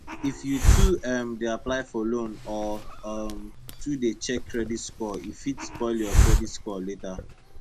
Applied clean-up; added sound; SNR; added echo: none; Hiss; -3 dB; none.